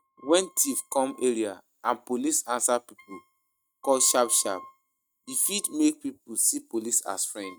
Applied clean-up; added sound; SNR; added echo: neural mask model RNNoise.